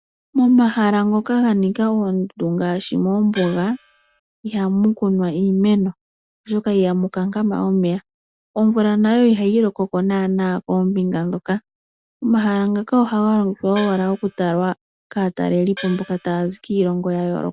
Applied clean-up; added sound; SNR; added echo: none; Gong; 18 dB; none.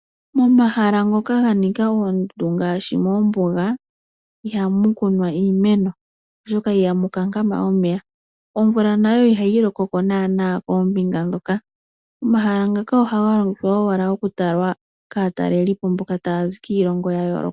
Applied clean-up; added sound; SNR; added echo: none; none; none; none.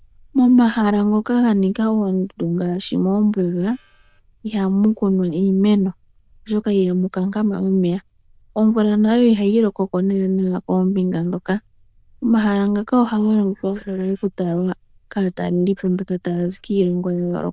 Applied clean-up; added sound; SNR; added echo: neural diffusion model UNIVERSE++.